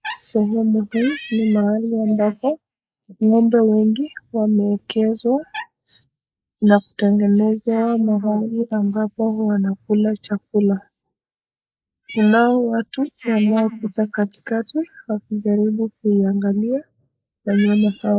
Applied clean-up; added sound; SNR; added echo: neural mask model Resemble Enhance denoiser.